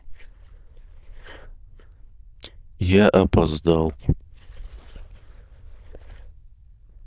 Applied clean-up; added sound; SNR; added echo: neural diffusion model UNIVERSE++.